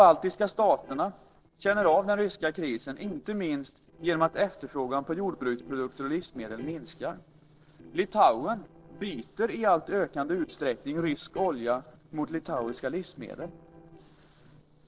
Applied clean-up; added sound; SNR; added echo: neural separator model SepFormer DNS4.